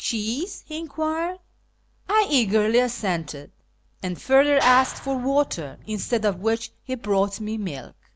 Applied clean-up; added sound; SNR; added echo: none; Clapping; 12 dB; none.